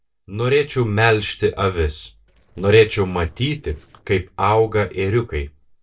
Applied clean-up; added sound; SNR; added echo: neural separator model SepFormer DNS4.